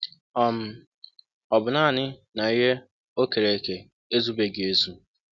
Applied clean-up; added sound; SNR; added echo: none; none; none; none.